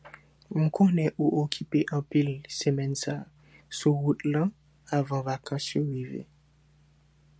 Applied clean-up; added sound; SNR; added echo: none; none; none; none.